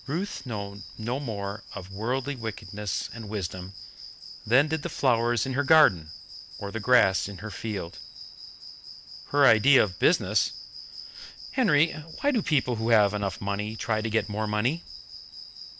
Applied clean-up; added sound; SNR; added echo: none; Cricket; 16 dB; none.